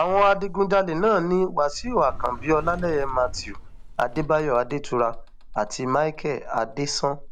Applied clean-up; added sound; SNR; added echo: none; Sliding door; 11 dB; none.